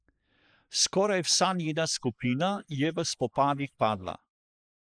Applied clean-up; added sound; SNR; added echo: neural mask model Resemble Enhance denoiser.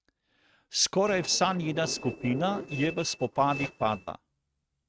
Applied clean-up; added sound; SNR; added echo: neural mask model RNNoise.